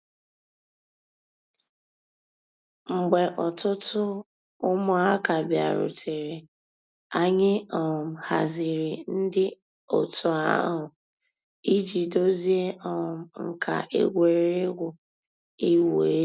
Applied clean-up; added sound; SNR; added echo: none; none; none; none.